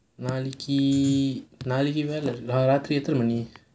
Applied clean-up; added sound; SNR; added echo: none; none; none; none.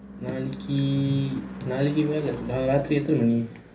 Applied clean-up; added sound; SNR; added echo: none; Car passing by / Engine / Truck; 13 dB; reverberation time 0.3 s.